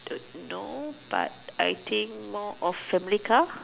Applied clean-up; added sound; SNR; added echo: none; none; none; none.